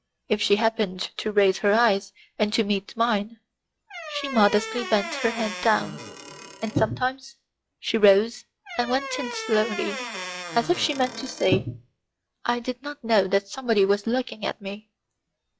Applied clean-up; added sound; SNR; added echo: classical method log-MMSE.